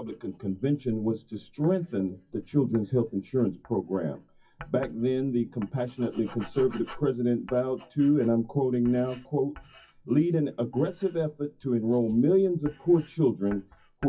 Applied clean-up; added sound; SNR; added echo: classical method WPE with log-MMSE.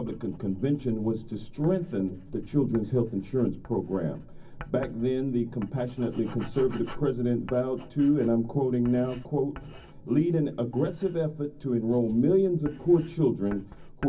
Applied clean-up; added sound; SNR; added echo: none; Writing; 16 dB; reverberation time 0.4 s.